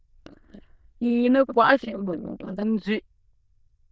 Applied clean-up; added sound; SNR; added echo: neural diffusion model UNIVERSE++.